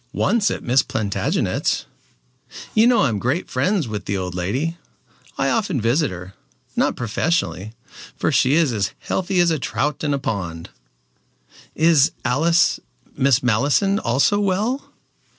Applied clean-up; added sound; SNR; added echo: none; none; none; none.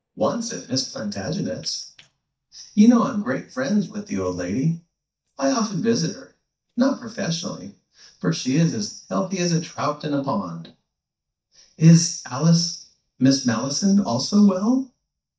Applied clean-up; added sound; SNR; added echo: neural mask model DeepFilterNet 3.